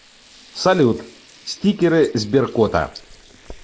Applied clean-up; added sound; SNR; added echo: neural mask model Resemble Enhance denoiser.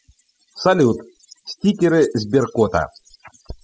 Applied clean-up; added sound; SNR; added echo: classical method spectral subtraction.